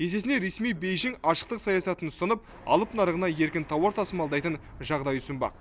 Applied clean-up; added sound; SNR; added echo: none; none; none; none.